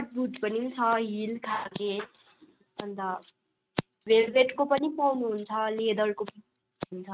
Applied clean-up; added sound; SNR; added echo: neural mask model RNNoise.